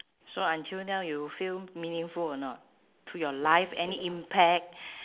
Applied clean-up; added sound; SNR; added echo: none; none; none; none.